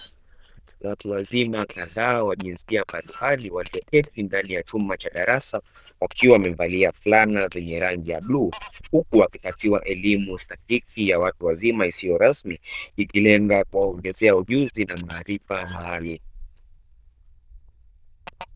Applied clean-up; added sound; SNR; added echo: neural diffusion model UNIVERSE++.